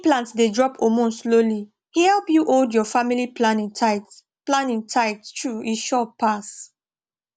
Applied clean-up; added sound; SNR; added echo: none; none; none; none.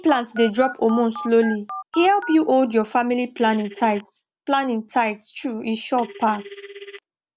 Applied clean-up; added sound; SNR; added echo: none; Telephone; 16 dB; none.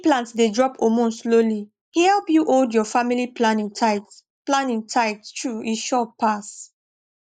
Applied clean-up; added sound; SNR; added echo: neural mask model Resemble Enhance denoiser.